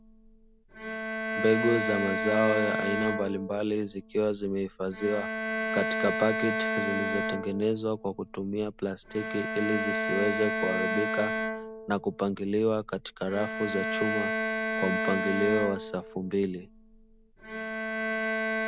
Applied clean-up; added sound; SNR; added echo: none; Bowed string instrument; 2 dB; none.